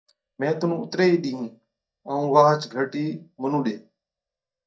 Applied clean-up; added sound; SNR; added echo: neural mask model DeepFilterNet 3.